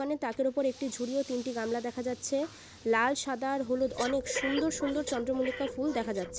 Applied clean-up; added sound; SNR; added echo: none; Breathing; 11 dB; none.